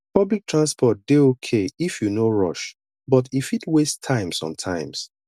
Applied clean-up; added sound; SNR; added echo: none; none; none; none.